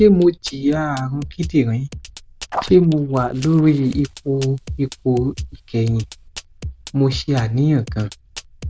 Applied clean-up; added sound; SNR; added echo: neural diffusion model UNIVERSE++.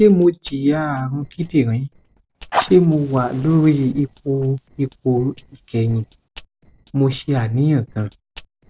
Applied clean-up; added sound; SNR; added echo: neural separator model SepFormer DNS4.